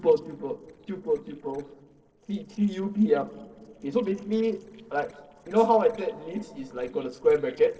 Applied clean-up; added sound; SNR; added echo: neural separator model SepFormer DNS4.